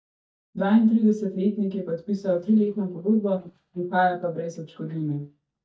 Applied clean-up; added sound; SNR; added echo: neural mask model DeepFilterNet 3.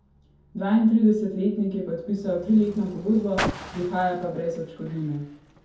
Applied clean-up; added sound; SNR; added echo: none; Car; 13 dB; reverberation time 0.6 s.